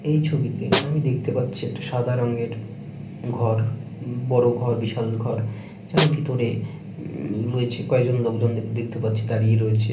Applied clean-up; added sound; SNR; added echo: none; Snare drum; 5 dB; reverberation time 0.3 s.